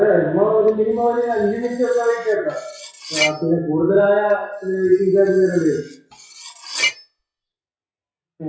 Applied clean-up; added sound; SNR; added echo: classical method WPE with log-MMSE.